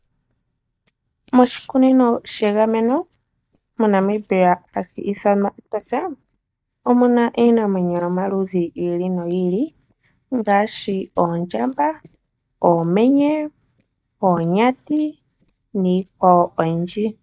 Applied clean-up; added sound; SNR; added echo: neural mask model DeepFilterNet 3.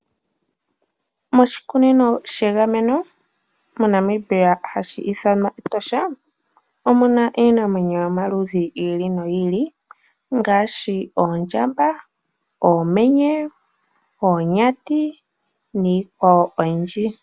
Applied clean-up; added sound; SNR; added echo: none; none; none; none.